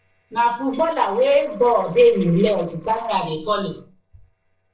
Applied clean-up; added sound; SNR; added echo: neural separator model SepFormer DNS4.